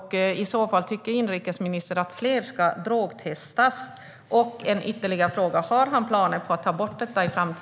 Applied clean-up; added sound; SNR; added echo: none; none; none; none.